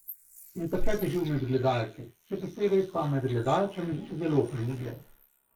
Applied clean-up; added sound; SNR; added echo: neural mask model Resemble Enhance denoiser.